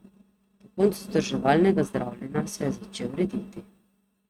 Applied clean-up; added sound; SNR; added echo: neural mask model RNNoise.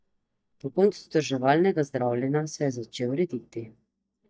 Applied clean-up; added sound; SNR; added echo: neural mask model DeepFilterNet 3.